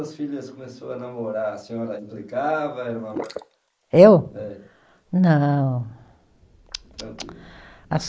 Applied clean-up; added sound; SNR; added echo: neural mask model Resemble Enhance denoiser.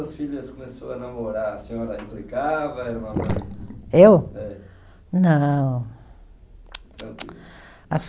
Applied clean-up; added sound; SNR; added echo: none; Sink (filling or washing); 8 dB; none.